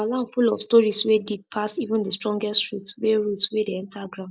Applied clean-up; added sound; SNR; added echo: none; none; none; none.